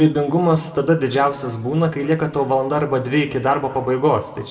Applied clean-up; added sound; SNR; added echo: none; none; none; reverberation time 1.6 s.